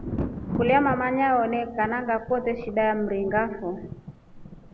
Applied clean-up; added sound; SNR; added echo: none; Thunder; 9 dB; none.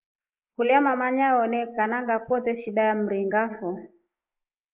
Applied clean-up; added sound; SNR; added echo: neural mask model Resemble Enhance denoiser.